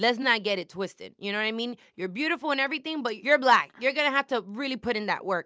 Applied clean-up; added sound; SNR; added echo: none; none; none; none.